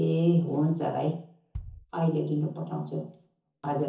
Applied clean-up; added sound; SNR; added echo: none; Bass drum; 18 dB; reverberation time 0.6 s.